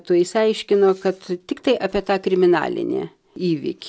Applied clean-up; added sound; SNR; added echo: none; none; none; none.